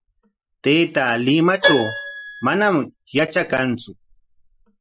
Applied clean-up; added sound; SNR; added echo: classical method Wiener filter.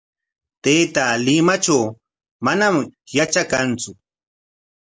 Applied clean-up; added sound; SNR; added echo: none; none; none; none.